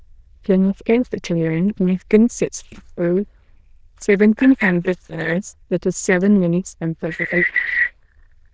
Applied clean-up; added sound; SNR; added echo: neural diffusion model UNIVERSE++.